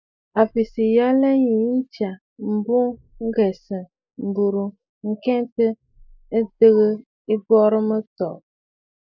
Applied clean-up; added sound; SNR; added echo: neural mask model Resemble Enhance denoiser.